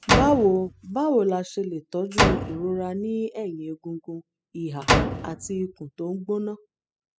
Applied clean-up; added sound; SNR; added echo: classical method spectral subtraction.